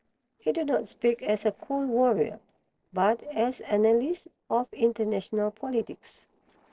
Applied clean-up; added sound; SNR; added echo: neural separator model SepFormer DNS4.